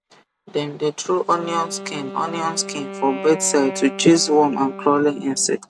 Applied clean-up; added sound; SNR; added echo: none; Wind instrument, woodwind instrument; 13 dB; none.